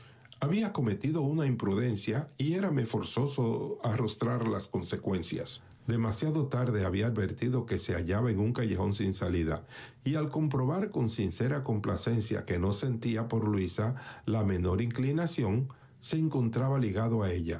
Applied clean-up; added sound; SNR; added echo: none; none; none; none.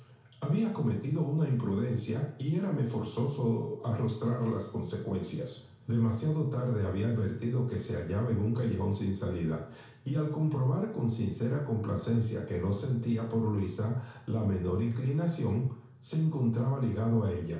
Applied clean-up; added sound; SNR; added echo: none; none; none; reverberation time 0.6 s.